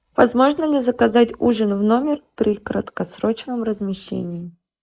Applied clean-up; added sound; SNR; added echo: neural mask model Resemble Enhance denoiser.